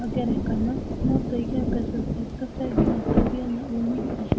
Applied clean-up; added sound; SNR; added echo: none; Rain; -3 dB; none.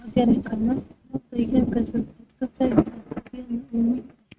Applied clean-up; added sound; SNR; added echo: neural mask model RNNoise.